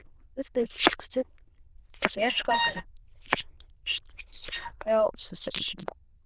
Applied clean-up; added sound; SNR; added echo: neural diffusion model UNIVERSE++.